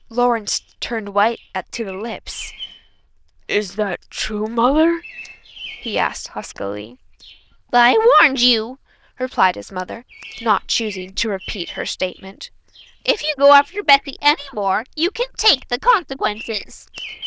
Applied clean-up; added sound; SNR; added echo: neural diffusion model UNIVERSE++.